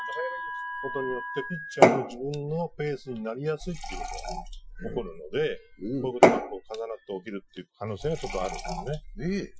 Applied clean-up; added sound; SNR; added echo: classical method Wiener filter.